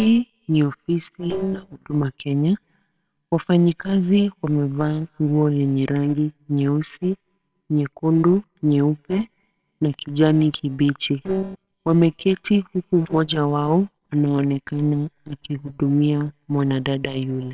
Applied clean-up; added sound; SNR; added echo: neural separator model SepFormer WHAMR!.